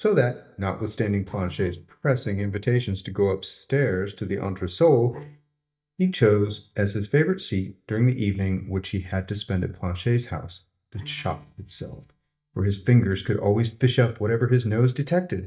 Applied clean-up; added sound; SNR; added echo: neural mask model DeepFilterNet 3.